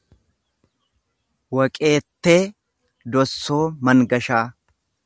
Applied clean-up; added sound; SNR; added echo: none; none; none; none.